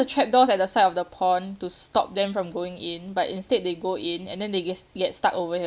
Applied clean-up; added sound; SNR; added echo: none; none; none; none.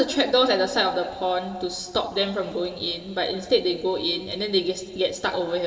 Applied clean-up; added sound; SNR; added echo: none; none; none; reverberation time 2.4 s.